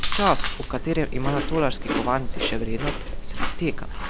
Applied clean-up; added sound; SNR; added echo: none; Chewing, mastication; -2 dB; none.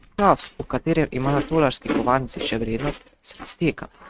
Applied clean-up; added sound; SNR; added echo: neural mask model RNNoise.